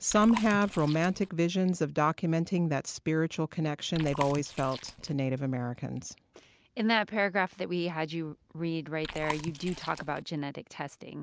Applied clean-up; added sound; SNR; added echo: none; Chewing, mastication; 11 dB; none.